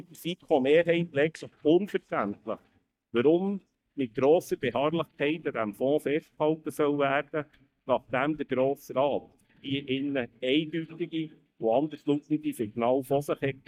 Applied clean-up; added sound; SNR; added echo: neural mask model DeepFilterNet 3.